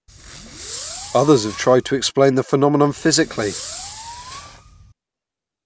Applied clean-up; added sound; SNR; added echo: none; Fireworks; 14 dB; none.